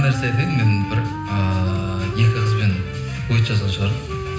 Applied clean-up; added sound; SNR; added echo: none; Wind instrument, woodwind instrument; 12 dB; reverberation time 0.9 s.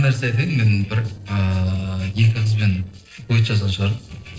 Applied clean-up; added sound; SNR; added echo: neural separator model SepFormer DNS4.